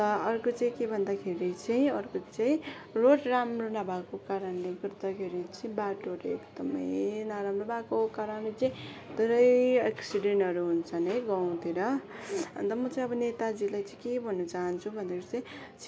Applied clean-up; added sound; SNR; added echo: none; none; none; none.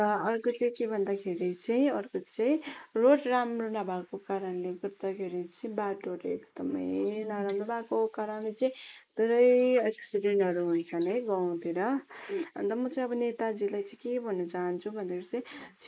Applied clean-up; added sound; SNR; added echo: neural mask model Resemble Enhance denoiser.